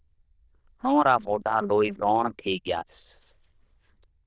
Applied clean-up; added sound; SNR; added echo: neural diffusion model UNIVERSE++.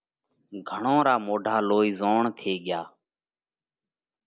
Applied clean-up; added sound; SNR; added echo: none; none; none; none.